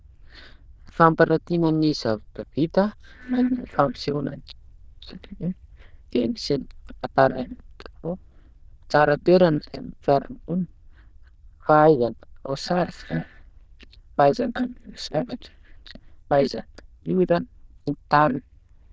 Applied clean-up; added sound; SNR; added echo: neural diffusion model UNIVERSE++.